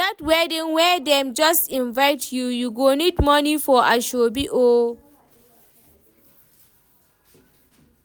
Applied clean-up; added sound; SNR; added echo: none; none; none; none.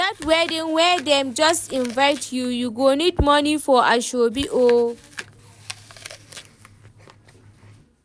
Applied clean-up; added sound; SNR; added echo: none; Chewing, mastication; 20 dB; none.